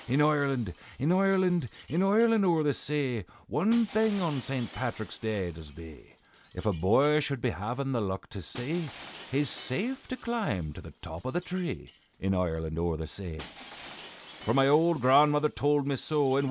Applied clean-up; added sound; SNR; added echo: none; Shatter; 19 dB; none.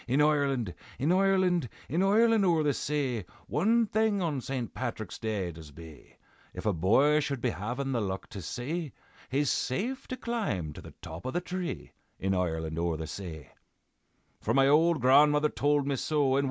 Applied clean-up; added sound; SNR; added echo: none; none; none; none.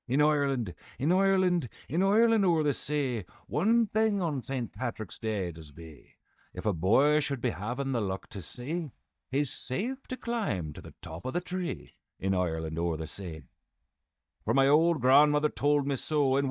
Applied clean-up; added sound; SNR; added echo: neural mask model DeepFilterNet 3.